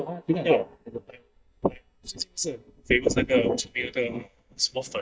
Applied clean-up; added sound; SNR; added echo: neural mask model DeepFilterNet 3.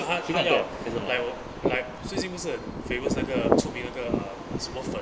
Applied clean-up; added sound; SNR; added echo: none; none; none; none.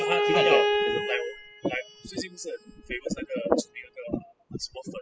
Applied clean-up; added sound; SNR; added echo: classical method spectral subtraction.